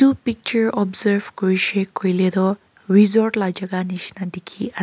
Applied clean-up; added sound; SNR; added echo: none; none; none; none.